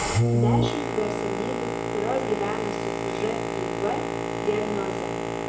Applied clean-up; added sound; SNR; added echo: none; Boat, Water vehicle; -4 dB; reverberation time 0.9 s.